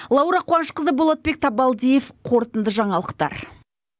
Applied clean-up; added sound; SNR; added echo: none; none; none; none.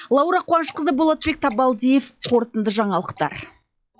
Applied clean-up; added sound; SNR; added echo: classical method log-MMSE.